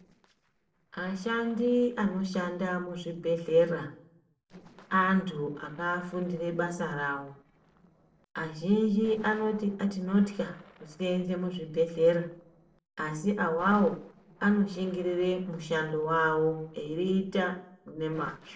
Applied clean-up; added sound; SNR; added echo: neural separator model SepFormer DNS4.